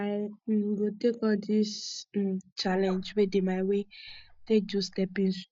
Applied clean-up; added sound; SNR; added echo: neural mask model DeepFilterNet 3.